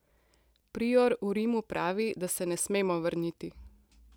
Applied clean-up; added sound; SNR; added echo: none; none; none; none.